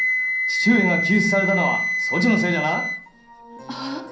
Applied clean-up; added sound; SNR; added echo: none; Wind instrument, woodwind instrument; 1 dB; reverberation time 0.6 s.